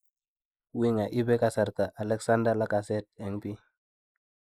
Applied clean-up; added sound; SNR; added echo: neural mask model Resemble Enhance denoiser.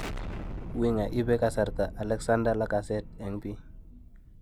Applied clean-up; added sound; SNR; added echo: none; Explosion; 8 dB; none.